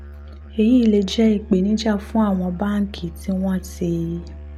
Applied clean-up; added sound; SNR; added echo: none; Musical instrument; 15 dB; none.